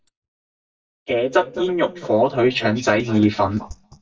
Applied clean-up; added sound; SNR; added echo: neural mask model DeepFilterNet 3.